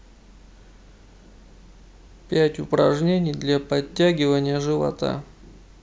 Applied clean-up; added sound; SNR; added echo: none; none; none; none.